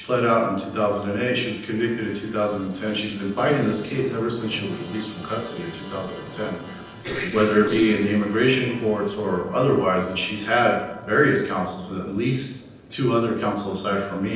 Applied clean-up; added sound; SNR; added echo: neural separator model SepFormer DNS4.